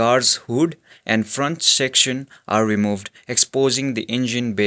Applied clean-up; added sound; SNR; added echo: none; none; none; none.